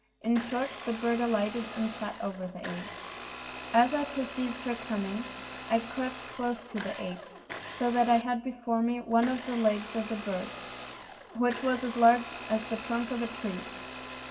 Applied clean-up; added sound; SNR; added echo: none; Domestic sounds, home sounds; 11 dB; reverberation time 1.7 s.